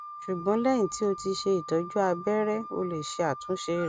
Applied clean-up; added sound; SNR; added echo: none; Wind instrument, woodwind instrument; 13 dB; none.